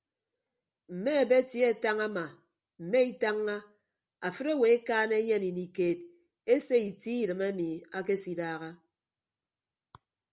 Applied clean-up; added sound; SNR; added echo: none; none; none; none.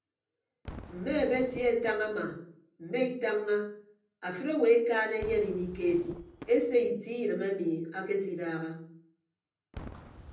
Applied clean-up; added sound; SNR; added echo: none; Whoosh, swoosh, swish / Fireworks; 19 dB; reverberation time 0.6 s.